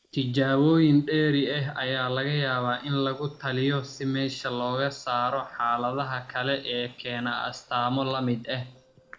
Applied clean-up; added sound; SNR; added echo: neural separator model SepFormer DNS4.